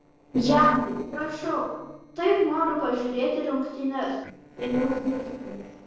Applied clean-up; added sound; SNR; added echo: neural separator model SepFormer DNS4.